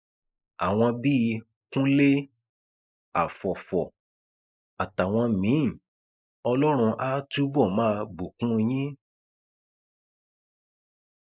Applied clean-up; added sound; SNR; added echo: neural mask model Resemble Enhance denoiser.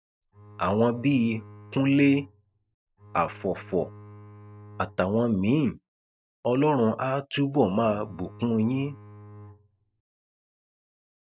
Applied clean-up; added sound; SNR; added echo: none; Brass instrument + Bowed string instrument; 19 dB; none.